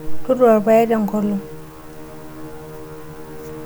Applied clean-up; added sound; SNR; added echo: none; Musical instrument; 16 dB; none.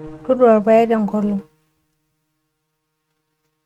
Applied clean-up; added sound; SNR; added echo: neural mask model RNNoise.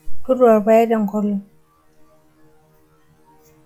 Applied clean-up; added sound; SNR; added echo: classical method log-MMSE.